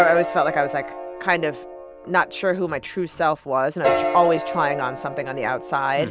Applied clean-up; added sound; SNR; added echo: none; Piano; 6 dB; none.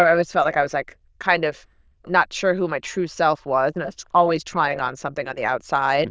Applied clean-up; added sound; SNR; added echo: neural diffusion model UNIVERSE++.